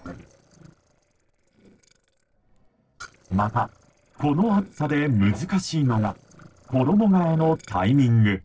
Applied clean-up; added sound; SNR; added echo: neural separator model SepFormer DNS4.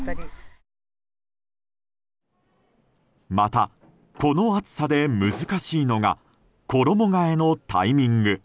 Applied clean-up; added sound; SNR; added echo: none; none; none; none.